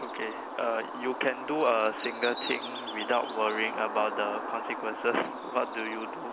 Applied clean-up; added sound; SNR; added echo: none; Bird; 6 dB; none.